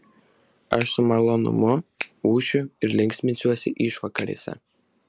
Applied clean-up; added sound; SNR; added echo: none; Finger snapping; 11 dB; none.